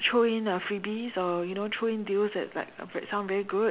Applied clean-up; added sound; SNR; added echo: none; none; none; none.